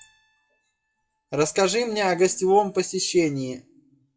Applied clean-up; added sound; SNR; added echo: classical method WPE with log-MMSE.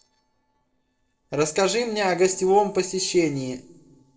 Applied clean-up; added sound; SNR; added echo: neural separator model SepFormer DNS4.